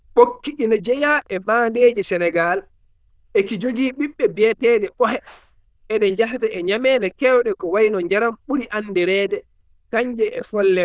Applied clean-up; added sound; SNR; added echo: neural diffusion model UNIVERSE++.